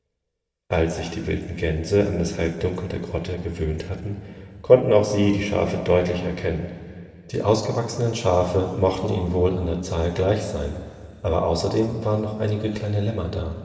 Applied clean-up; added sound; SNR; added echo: none; none; none; reverberation time 2.5 s.